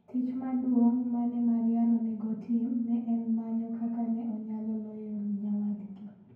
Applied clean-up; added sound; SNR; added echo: none; none; none; reverberation time 0.9 s.